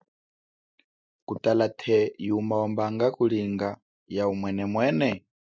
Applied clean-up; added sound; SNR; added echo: none; none; none; none.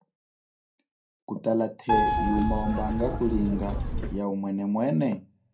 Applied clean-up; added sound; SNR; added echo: none; Keyboard (musical); -2 dB; reverberation time 0.3 s.